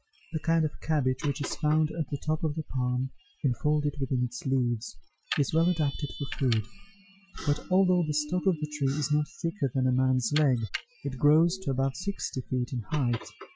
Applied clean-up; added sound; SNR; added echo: classical method Wiener filter.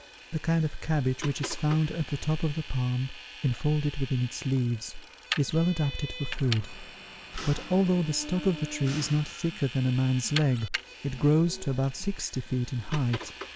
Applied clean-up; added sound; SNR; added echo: none; Mechanisms + Vehicle; 13 dB; none.